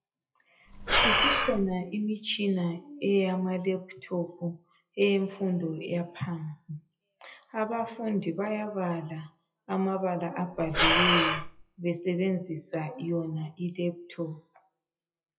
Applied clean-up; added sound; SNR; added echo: classical method WPE with log-MMSE.